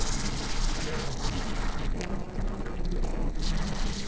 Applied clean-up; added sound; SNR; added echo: neural separator model SepFormer DNS4.